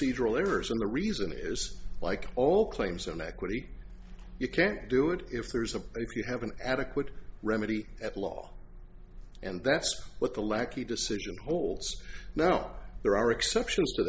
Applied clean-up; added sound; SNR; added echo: none; none; none; none.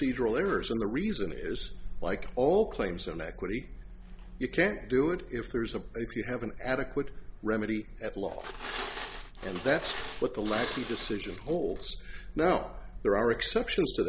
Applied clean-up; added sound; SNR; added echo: none; Glass; 9 dB; none.